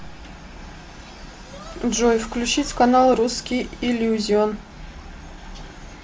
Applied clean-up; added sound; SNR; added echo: none; none; none; none.